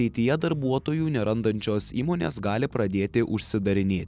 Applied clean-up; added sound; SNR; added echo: none; none; none; none.